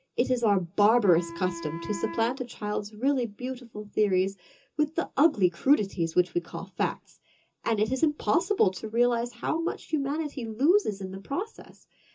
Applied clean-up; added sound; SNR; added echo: none; Wind instrument, woodwind instrument; 13 dB; reverberation time 0.2 s.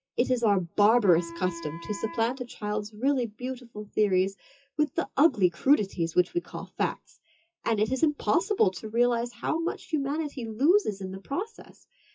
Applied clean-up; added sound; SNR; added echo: classical method WPE with log-MMSE.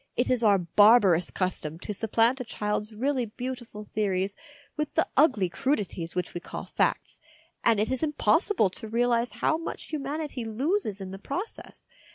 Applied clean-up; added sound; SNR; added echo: none; none; none; none.